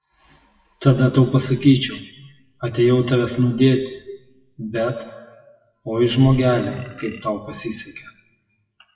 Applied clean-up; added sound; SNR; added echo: classical method WPE with log-MMSE.